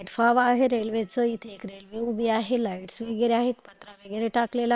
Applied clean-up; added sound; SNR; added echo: neural separator model SepFormer WHAM!.